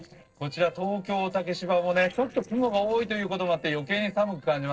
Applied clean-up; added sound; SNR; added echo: neural separator model SepFormer DNS4.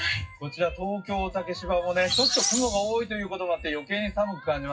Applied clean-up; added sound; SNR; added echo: classical method WPE with log-MMSE.